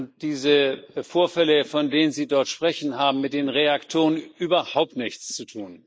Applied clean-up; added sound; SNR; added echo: neural mask model Resemble Enhance denoiser.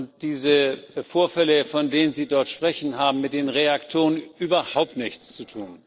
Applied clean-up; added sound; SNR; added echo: neural separator model SepFormer DNS4.